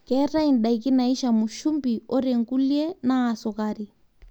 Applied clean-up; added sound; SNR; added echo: none; none; none; none.